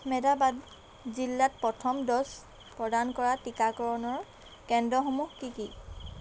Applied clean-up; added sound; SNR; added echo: none; none; none; none.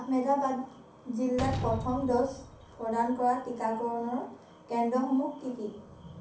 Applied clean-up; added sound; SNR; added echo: none; Slam; 10 dB; reverberation time 0.6 s.